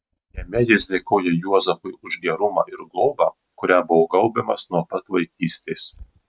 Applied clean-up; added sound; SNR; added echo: neural mask model RNNoise.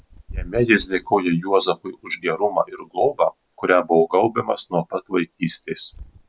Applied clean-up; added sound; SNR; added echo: none; Wind / Bird; 20 dB; none.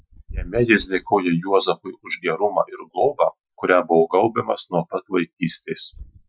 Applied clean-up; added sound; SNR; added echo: classical method Wiener filter.